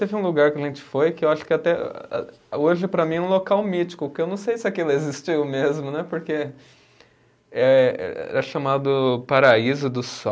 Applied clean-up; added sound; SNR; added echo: none; none; none; none.